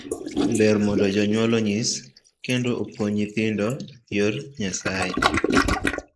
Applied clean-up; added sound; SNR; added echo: neural mask model Resemble Enhance denoiser.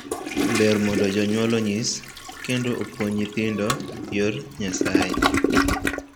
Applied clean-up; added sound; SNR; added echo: none; Toilet flush; 1 dB; none.